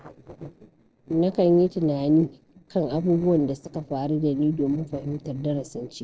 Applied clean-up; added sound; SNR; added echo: neural separator model SepFormer DNS4.